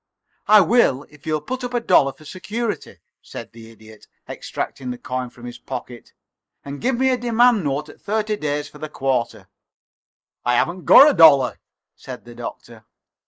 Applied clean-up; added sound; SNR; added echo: neural mask model Resemble Enhance denoiser.